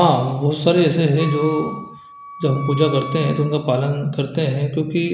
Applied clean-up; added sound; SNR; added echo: none; Wind instrument, woodwind instrument; 14 dB; none.